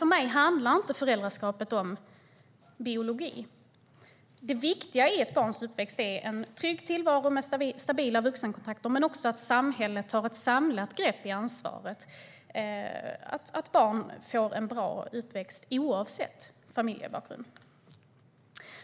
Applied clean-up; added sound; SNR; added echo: none; none; none; none.